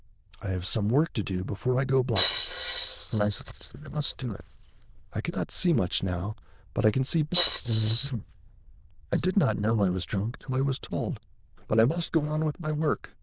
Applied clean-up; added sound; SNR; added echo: neural diffusion model UNIVERSE++.